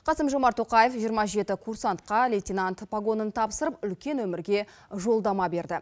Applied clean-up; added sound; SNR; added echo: none; none; none; none.